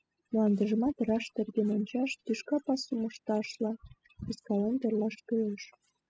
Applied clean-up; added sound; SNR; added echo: classical method spectral subtraction.